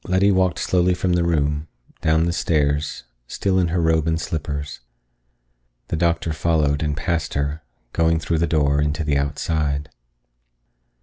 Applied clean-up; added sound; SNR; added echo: none; none; none; none.